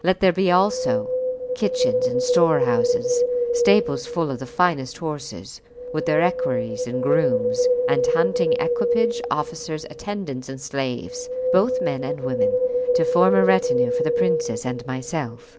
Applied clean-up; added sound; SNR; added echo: none; Wind; -2 dB; none.